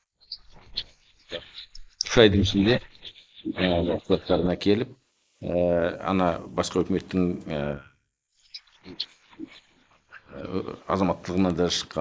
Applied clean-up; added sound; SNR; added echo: neural mask model Resemble Enhance denoiser.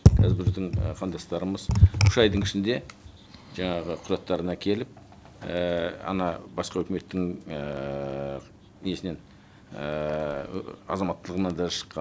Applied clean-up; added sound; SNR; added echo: none; none; none; none.